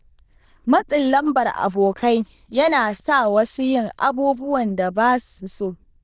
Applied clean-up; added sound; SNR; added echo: neural diffusion model UNIVERSE++.